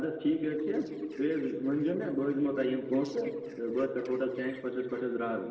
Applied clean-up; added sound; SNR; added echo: neural separator model SepFormer DNS4.